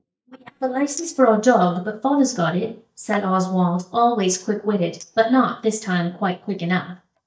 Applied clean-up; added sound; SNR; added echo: neural mask model DeepFilterNet 3.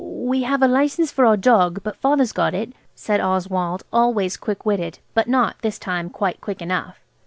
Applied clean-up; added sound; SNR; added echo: none; none; none; none.